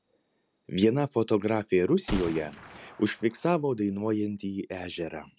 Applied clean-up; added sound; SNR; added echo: none; Gunshot, gunfire; 14 dB; none.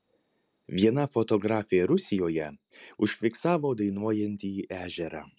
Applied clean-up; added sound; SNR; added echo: none; none; none; none.